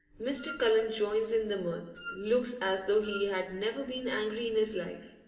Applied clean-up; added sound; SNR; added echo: none; Wind instrument, woodwind instrument; 13 dB; reverberation time 3.0 s.